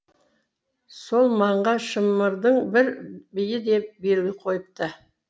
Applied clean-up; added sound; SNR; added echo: none; none; none; none.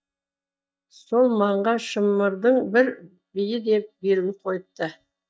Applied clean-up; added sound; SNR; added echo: neural mask model DeepFilterNet 3.